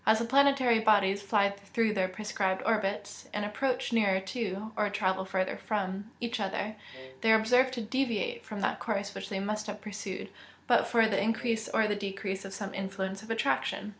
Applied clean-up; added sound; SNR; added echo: none; Wind instrument, woodwind instrument; 20 dB; none.